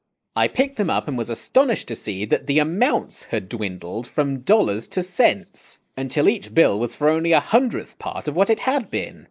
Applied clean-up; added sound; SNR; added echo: neural mask model Resemble Enhance denoiser.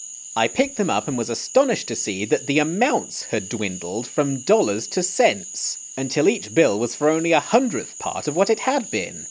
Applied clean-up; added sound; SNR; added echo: none; Cricket / Frog; 14 dB; none.